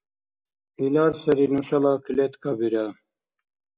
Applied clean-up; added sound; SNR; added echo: none; none; none; none.